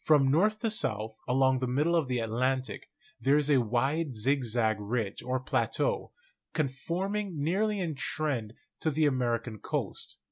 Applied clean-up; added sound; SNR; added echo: none; none; none; none.